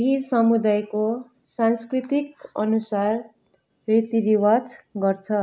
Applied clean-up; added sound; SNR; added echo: none; none; none; none.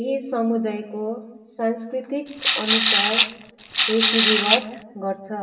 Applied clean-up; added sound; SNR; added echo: none; Rattle / Rattle (instrument); -5 dB; reverberation time 1.3 s.